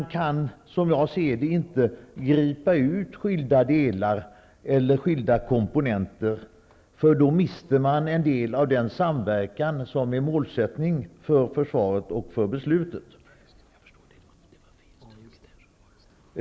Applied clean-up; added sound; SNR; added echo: none; none; none; none.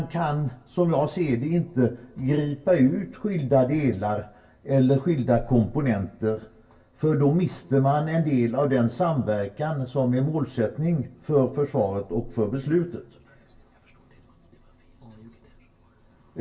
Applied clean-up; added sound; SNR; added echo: none; none; none; reverberation time 0.2 s.